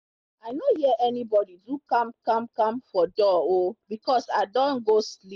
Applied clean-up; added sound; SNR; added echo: none; none; none; none.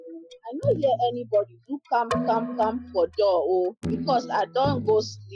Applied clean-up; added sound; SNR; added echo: classical method Wiener filter.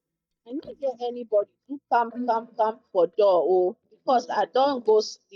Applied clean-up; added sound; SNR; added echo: neural mask model DeepFilterNet 3.